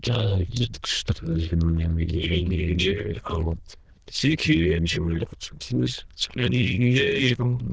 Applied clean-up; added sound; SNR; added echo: neural diffusion model UNIVERSE++.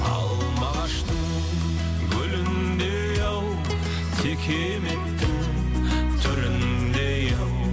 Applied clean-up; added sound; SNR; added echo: none; none; none; none.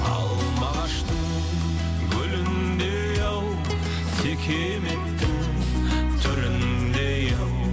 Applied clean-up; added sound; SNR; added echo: none; Musical instrument + Snare drum; 19 dB; none.